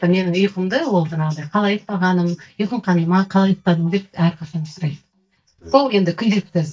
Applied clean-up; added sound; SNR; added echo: neural mask model DeepFilterNet 3.